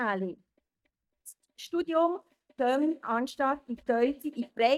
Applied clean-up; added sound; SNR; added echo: neural mask model DeepFilterNet 3.